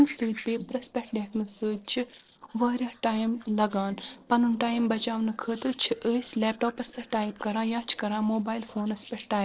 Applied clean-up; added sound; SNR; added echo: neural separator model SepFormer DNS4.